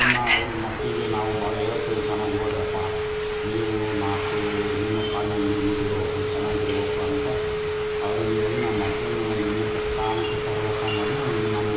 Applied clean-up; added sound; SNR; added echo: none; Telephone; -3 dB; reverberation time 1.0 s.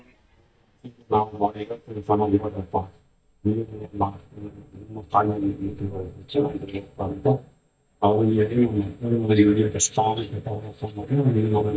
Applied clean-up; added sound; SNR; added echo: neural mask model DeepFilterNet 3.